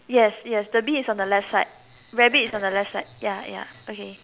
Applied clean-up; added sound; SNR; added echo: none; none; none; none.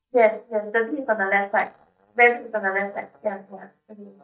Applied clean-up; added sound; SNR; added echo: neural mask model DeepFilterNet 3.